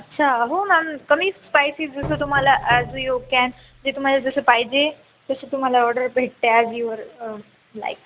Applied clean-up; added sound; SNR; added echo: none; Knock; 14 dB; none.